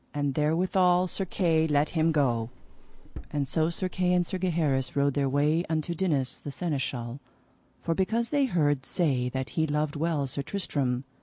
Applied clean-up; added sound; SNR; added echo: none; Drawer open or close; 14 dB; none.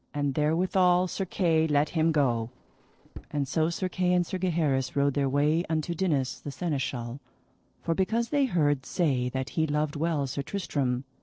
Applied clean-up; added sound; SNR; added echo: neural separator model SepFormer DNS4.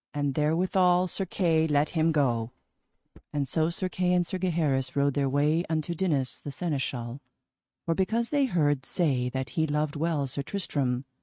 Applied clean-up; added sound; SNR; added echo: neural mask model RNNoise.